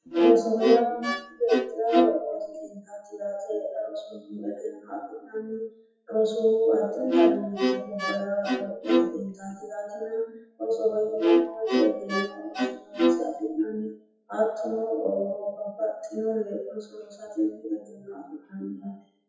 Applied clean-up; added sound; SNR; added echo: classical method WPE with log-MMSE.